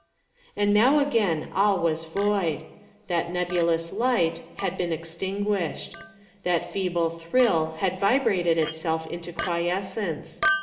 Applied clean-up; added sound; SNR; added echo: none; Chink, clink; 12 dB; reverberation time 1.2 s.